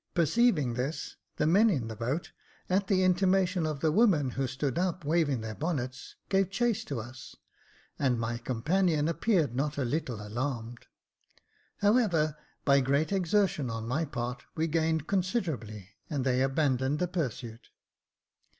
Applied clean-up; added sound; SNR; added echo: none; none; none; none.